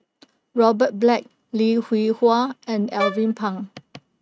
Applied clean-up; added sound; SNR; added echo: neural mask model RNNoise.